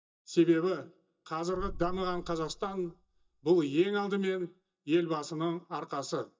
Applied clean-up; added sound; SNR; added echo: neural mask model DeepFilterNet 3.